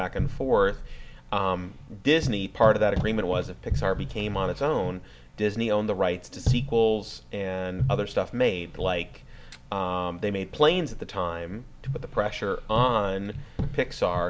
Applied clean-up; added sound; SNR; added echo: none; none; none; none.